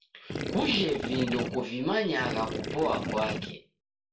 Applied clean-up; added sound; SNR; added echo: none; Gurgling / Liquid; 4 dB; reverberation time 0.3 s.